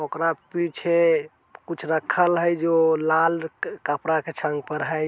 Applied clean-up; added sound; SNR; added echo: none; none; none; none.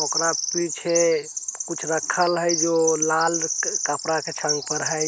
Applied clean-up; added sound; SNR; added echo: none; Bird vocalization, bird call, bird song; 4 dB; none.